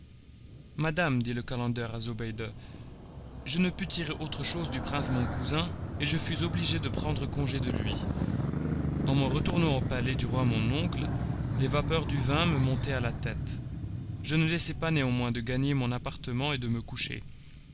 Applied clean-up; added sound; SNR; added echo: none; Motorcycle; 2 dB; none.